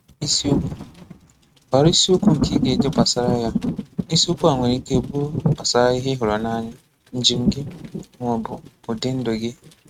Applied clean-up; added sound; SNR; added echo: neural mask model RNNoise.